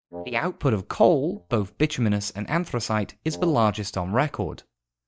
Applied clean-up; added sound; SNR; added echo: neural mask model DeepFilterNet 3.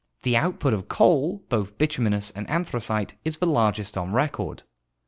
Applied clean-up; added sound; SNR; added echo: none; none; none; none.